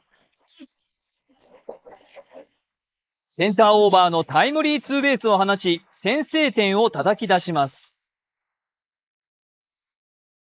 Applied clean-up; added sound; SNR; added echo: neural mask model Resemble Enhance denoiser.